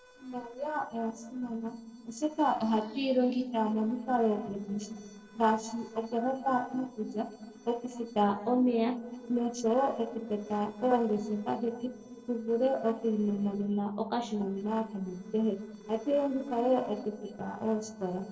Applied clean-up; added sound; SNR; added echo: neural separator model SepFormer DNS4.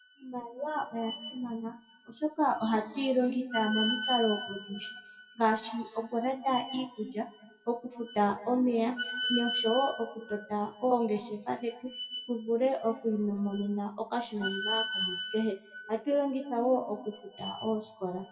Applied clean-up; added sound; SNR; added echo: classical method WPE with log-MMSE.